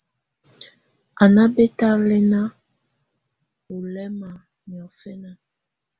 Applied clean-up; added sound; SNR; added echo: none; none; none; none.